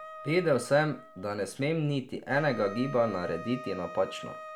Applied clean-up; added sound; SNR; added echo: none; Wind instrument, woodwind instrument; 14 dB; none.